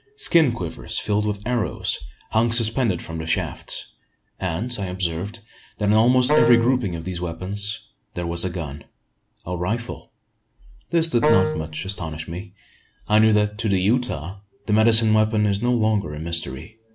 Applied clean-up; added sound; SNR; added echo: none; Wind instrument, woodwind instrument; 1 dB; none.